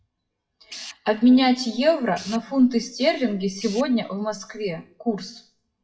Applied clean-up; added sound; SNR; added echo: classical method WPE with log-MMSE.